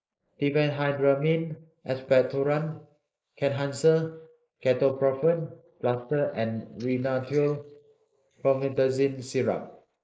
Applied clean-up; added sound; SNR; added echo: neural mask model Resemble Enhance denoiser.